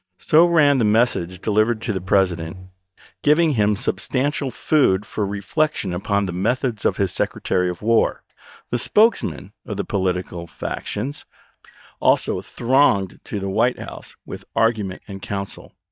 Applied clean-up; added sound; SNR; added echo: neural mask model DeepFilterNet 3.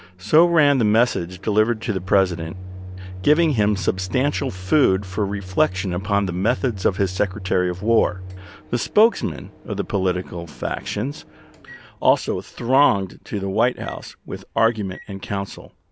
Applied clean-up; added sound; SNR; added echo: none; Microwave oven; 14 dB; none.